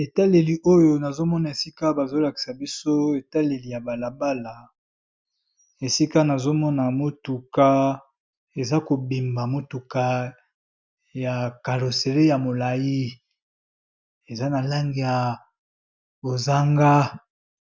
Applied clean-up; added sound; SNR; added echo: none; none; none; none.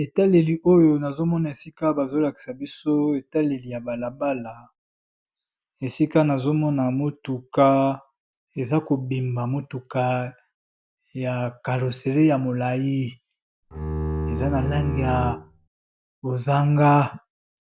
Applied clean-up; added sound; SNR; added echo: none; Bowed string instrument; 4 dB; none.